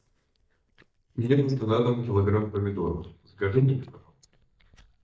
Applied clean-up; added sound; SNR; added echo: neural mask model DeepFilterNet 3.